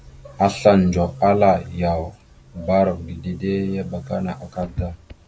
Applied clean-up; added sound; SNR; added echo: none; Boom; 18 dB; none.